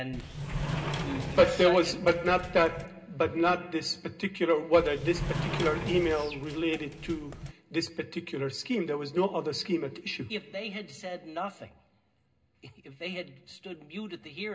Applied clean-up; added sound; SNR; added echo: none; Sliding door; 6 dB; reverberation time 0.2 s.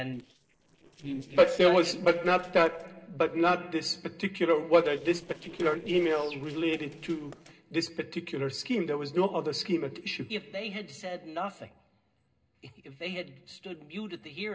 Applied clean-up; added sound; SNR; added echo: neural separator model SepFormer DNS4.